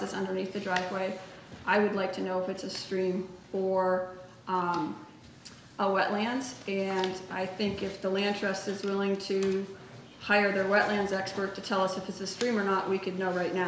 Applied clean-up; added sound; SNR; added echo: none; none; none; none.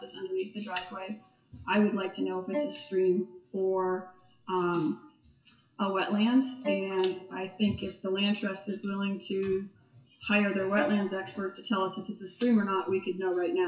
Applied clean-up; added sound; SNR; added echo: classical method WPE with log-MMSE.